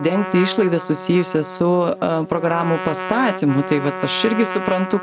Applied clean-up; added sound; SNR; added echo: none; Trumpet; 9 dB; none.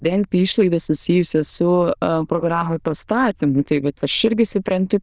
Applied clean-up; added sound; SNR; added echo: neural diffusion model UNIVERSE++.